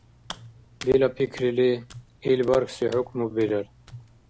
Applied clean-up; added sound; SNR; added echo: none; Hands; 19 dB; none.